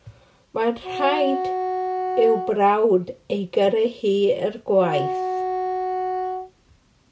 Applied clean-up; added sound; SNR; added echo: none; Wind instrument, woodwind instrument; 5 dB; none.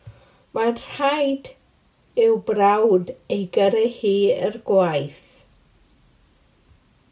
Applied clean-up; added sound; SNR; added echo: none; none; none; none.